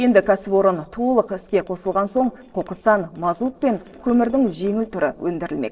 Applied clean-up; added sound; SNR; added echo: neural separator model SepFormer DNS4.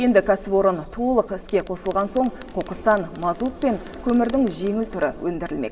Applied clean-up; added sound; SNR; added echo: none; Bell; 3 dB; reverberation time 0.4 s.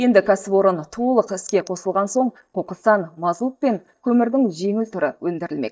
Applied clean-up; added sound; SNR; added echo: neural mask model DeepFilterNet 3.